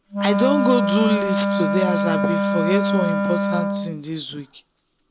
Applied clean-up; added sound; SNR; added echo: none; Wind instrument, woodwind instrument; -2 dB; none.